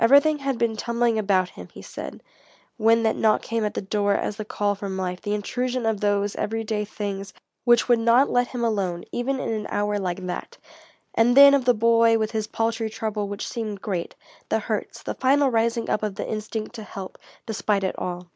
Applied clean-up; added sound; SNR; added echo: none; none; none; none.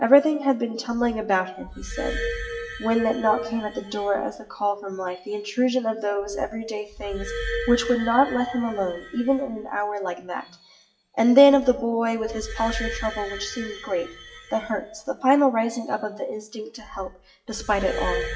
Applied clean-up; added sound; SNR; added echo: classical method WPE with log-MMSE.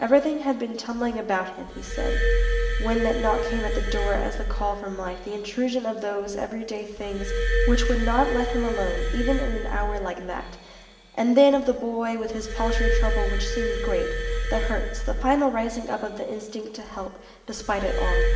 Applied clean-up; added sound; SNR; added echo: none; Glass; 0 dB; reverberation time 2.9 s.